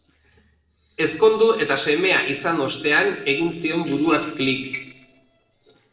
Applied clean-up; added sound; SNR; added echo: neural separator model SepFormer DNS4.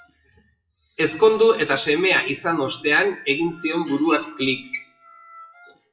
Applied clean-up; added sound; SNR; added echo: classical method WPE with log-MMSE.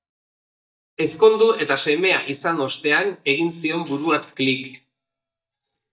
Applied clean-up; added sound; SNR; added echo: neural mask model DeepFilterNet 3.